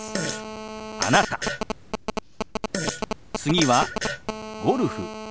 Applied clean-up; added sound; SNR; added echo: none; Fart + Telephone; 3 dB; none.